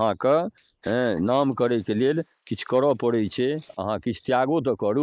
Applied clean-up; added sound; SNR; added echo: neural mask model Resemble Enhance denoiser.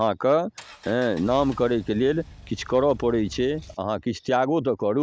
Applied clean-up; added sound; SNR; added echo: none; Engine; 20 dB; none.